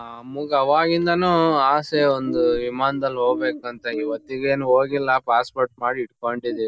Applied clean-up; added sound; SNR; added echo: none; Bird; 15 dB; none.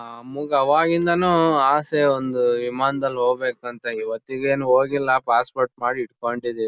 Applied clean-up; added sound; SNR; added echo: none; none; none; none.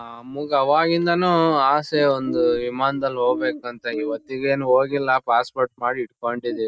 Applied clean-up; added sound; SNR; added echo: neural mask model RNNoise.